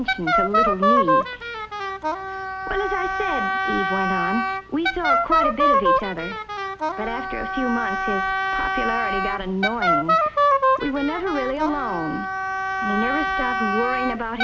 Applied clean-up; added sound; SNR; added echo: none; Wind instrument, woodwind instrument; -5 dB; none.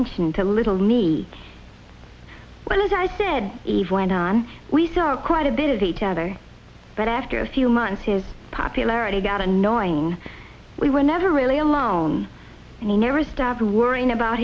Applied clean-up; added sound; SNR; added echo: none; none; none; none.